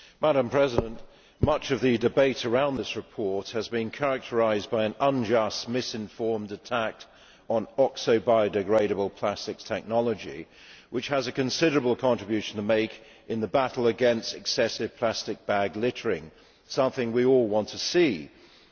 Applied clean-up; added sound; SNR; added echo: none; none; none; none.